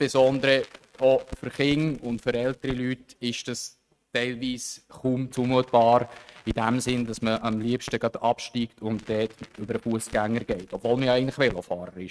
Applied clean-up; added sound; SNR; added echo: neural mask model RNNoise.